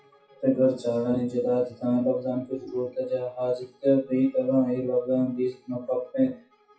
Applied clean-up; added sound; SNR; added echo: classical method WPE with log-MMSE.